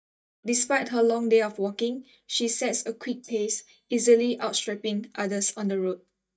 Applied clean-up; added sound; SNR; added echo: neural mask model DeepFilterNet 3.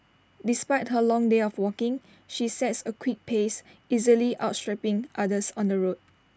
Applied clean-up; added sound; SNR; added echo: none; none; none; none.